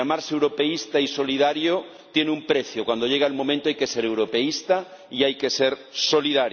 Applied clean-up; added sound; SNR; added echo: none; none; none; none.